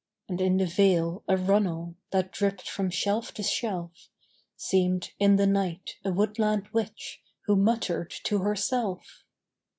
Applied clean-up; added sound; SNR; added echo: none; none; none; none.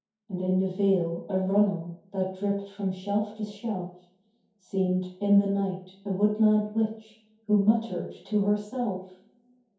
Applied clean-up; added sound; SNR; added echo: none; none; none; reverberation time 0.6 s.